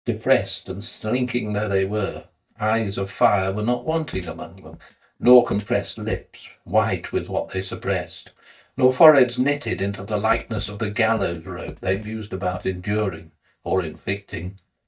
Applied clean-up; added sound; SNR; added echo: neural mask model DeepFilterNet 3.